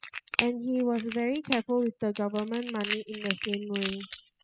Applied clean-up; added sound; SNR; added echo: classical method spectral subtraction.